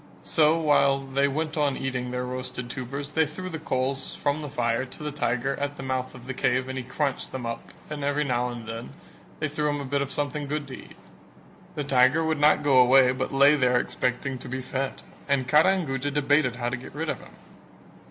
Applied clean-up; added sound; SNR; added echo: none; none; none; none.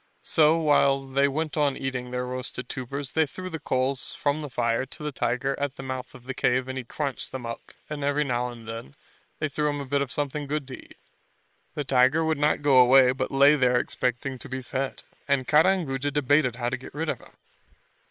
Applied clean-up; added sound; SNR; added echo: neural separator model SepFormer WHAM!.